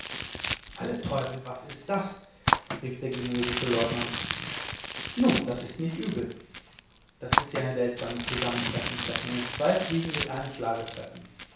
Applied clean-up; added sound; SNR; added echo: none; Crumpling, crinkling; 1 dB; reverberation time 0.7 s.